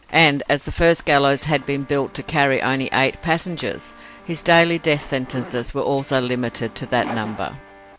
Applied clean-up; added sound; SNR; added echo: none; Guitar + Zipper (clothing); 20 dB; none.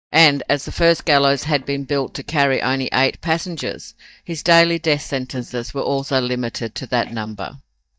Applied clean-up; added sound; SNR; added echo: neural mask model DeepFilterNet 3.